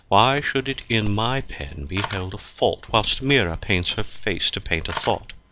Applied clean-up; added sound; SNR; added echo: none; Keys jangling; 10 dB; none.